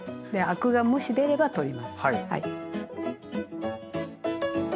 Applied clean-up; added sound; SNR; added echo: none; none; none; none.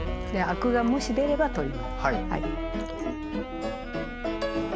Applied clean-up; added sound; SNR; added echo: none; Rattle / Engine starting / Car + Wind instrument, woodwind instrument; 5 dB; none.